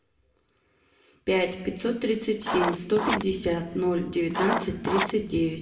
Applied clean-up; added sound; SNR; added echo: none; Writing; 3 dB; reverberation time 1.4 s.